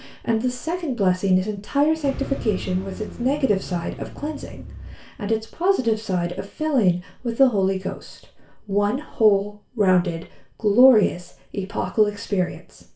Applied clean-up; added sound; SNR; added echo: none; Car; 12 dB; reverberation time 0.3 s.